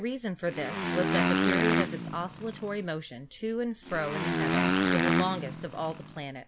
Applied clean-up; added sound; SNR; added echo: none; Motorcycle; -4 dB; none.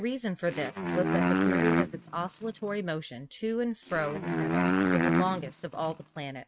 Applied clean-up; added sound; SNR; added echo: neural mask model RNNoise.